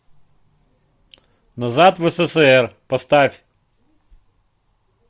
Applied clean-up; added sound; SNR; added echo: none; none; none; none.